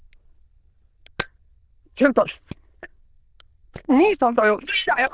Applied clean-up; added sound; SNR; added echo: neural diffusion model UNIVERSE++.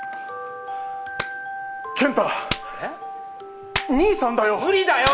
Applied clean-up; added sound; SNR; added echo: none; Clapping; 11 dB; none.